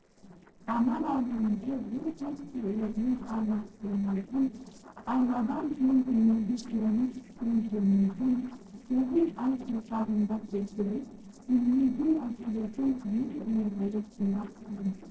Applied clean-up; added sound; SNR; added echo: neural separator model SepFormer DNS4.